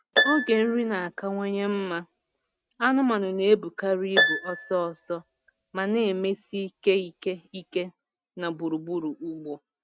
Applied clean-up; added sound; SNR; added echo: neural mask model RNNoise.